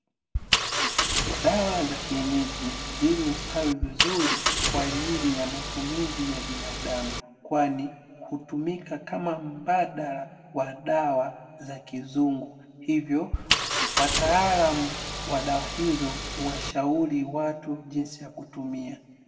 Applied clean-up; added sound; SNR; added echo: none; Engine; 0 dB; reverberation time 1.9 s.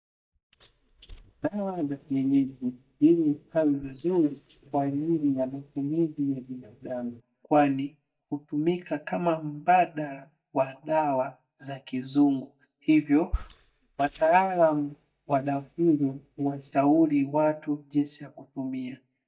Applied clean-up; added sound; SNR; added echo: neural mask model DeepFilterNet 3.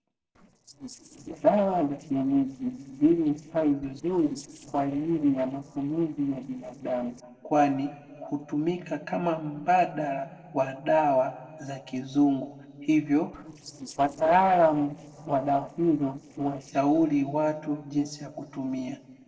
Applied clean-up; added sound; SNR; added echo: neural separator model SepFormer DNS4.